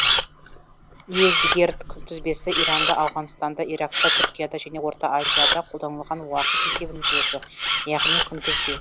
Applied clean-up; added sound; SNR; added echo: none; Camera; -4 dB; none.